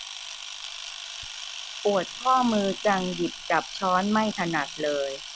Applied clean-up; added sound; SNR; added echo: none; Camera; 11 dB; none.